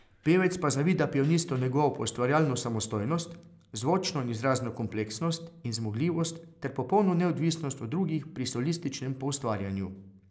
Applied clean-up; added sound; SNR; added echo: none; none; none; none.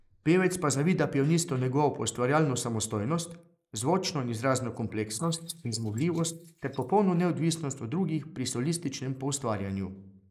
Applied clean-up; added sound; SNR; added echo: neural mask model Resemble Enhance denoiser.